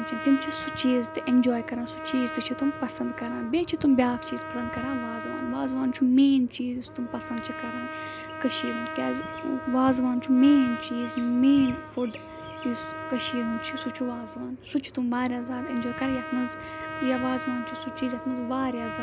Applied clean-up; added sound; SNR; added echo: none; Trumpet; 10 dB; none.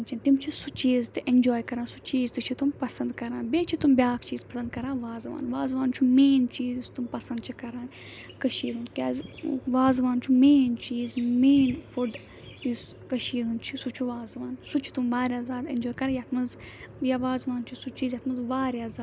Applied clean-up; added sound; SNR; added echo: none; none; none; none.